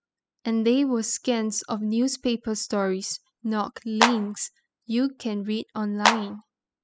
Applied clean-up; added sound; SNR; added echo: classical method spectral subtraction.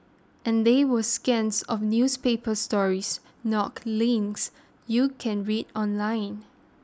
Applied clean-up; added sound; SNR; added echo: none; none; none; none.